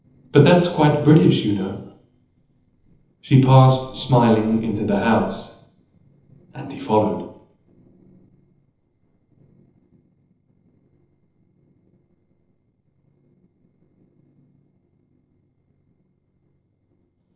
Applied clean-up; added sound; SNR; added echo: neural separator model SepFormer DNS4.